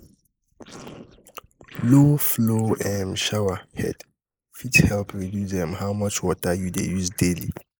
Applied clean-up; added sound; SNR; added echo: neural mask model Resemble Enhance denoiser.